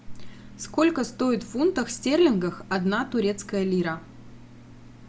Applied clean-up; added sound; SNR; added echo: none; none; none; none.